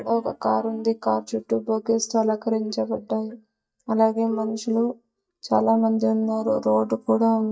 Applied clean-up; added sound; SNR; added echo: neural mask model DeepFilterNet 3.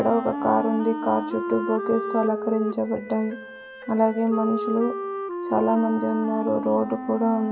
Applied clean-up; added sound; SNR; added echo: none; Wind instrument, woodwind instrument; 7 dB; reverberation time 0.7 s.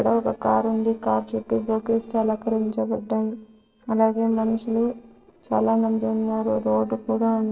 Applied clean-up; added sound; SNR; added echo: neural separator model SepFormer DNS4.